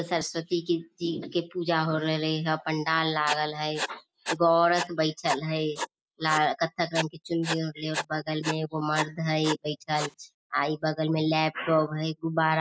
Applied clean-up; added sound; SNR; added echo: neural mask model Resemble Enhance denoiser.